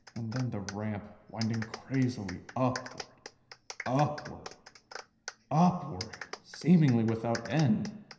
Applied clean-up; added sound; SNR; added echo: none; Clapping; 16 dB; reverberation time 0.9 s.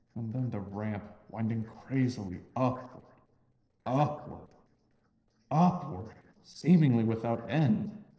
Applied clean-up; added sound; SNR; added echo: neural separator model SepFormer DNS4.